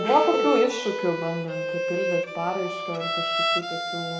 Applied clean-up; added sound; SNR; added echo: none; Bowed string instrument; 0 dB; reverberation time 0.8 s.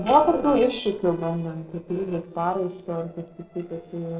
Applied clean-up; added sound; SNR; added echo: neural separator model SepFormer DNS4.